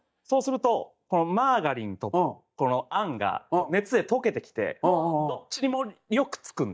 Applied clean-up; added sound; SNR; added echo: neural mask model DeepFilterNet 3.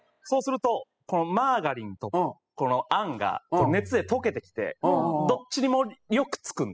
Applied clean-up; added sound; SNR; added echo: classical method spectral subtraction.